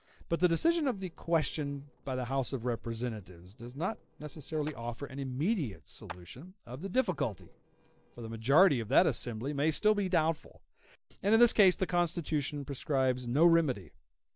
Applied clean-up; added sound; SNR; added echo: neural separator model SepFormer DNS4.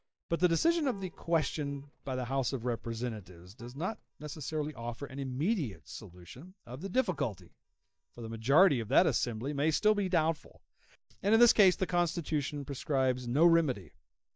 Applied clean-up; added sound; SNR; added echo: neural mask model DeepFilterNet 3.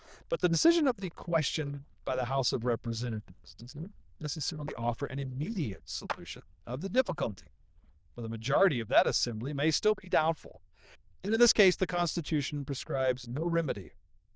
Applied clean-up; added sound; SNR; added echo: neural diffusion model UNIVERSE++.